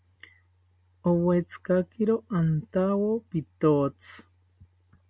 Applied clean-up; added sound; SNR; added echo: none; none; none; none.